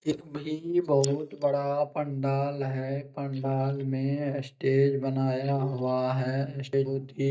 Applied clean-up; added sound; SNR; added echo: neural mask model DeepFilterNet 3.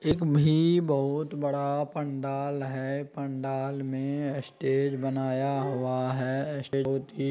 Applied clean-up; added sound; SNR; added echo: none; none; none; none.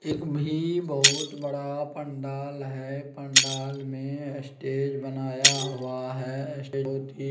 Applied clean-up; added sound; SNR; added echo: none; Shatter; -1 dB; reverberation time 0.5 s.